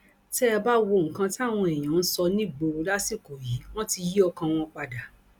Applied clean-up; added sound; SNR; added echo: none; none; none; none.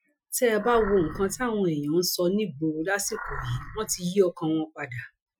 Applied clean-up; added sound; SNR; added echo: classical method Wiener filter.